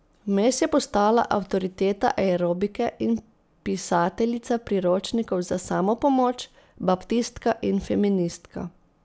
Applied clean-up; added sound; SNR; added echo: none; none; none; none.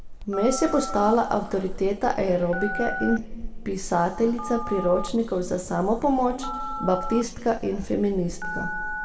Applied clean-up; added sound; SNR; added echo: none; Telephone; 8 dB; reverberation time 1.7 s.